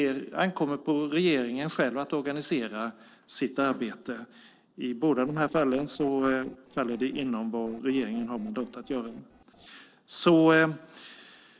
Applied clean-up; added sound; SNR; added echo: neural separator model SepFormer DNS4.